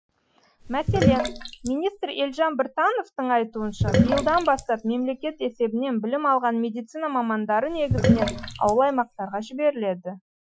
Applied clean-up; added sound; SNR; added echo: classical method Wiener filter.